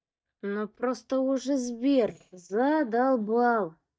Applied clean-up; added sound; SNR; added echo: neural mask model DeepFilterNet 3.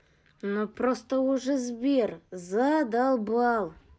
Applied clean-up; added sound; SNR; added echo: none; none; none; none.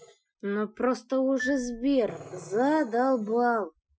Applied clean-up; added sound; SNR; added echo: classical method Wiener filter.